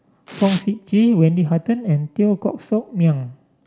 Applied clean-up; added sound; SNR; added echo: none; Domestic sounds, home sounds; 19 dB; none.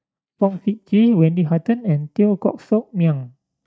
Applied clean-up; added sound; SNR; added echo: neural mask model DeepFilterNet 3.